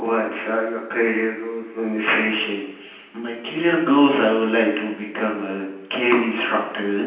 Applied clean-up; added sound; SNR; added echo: none; none; none; reverberation time 0.9 s.